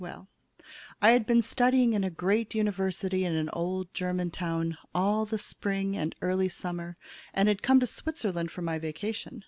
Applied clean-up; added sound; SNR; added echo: none; none; none; none.